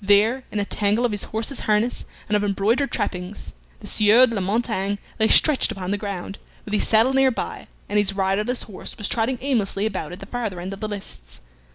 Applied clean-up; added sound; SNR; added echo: none; none; none; none.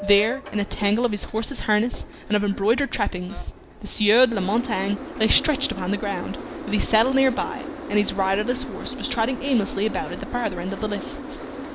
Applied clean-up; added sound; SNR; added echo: none; Boat, Water vehicle; 11 dB; none.